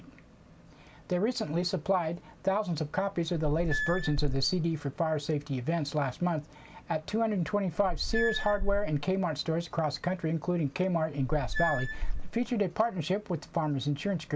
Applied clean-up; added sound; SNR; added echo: none; Squeak / Screech; 1 dB; none.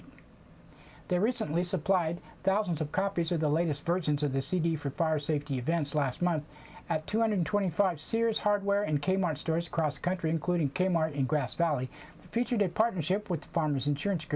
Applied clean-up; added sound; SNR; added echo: none; none; none; none.